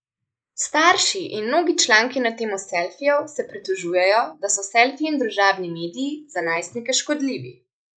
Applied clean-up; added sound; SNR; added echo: neural mask model Resemble Enhance denoiser.